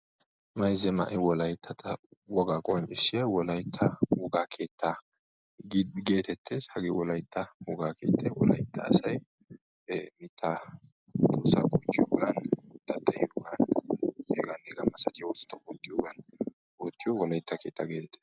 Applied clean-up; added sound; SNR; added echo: none; none; none; none.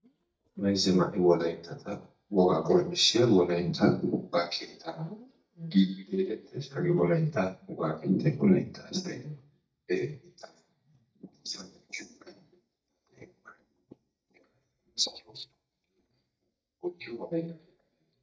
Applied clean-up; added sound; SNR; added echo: neural mask model DeepFilterNet 3.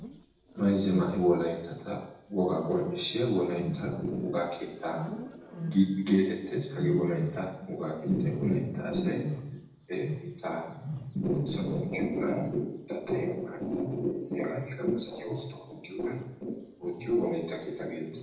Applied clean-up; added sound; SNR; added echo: neural separator model SepFormer DNS4.